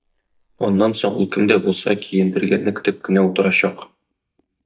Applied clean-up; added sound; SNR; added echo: neural mask model DeepFilterNet 3.